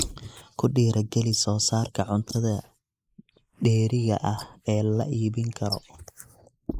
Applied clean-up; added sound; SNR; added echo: neural mask model Resemble Enhance denoiser.